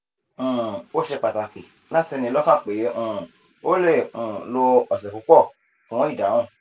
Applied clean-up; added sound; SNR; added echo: none; none; none; none.